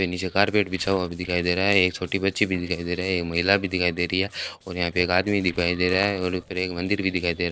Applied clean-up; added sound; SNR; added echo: neural separator model SepFormer DNS4.